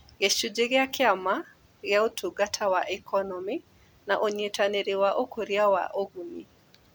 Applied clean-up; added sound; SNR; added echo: none; none; none; none.